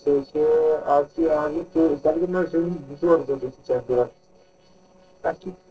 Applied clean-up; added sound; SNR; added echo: neural separator model SepFormer DNS4.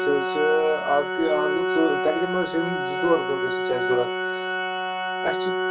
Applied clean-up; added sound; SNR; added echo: none; Organ; 0 dB; reverberation time 0.2 s.